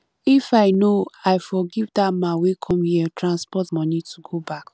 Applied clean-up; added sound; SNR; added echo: none; none; none; none.